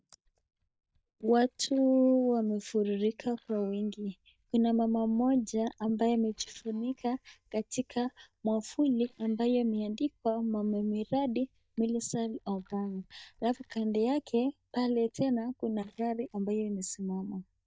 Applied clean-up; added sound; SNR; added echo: neural mask model DeepFilterNet 3.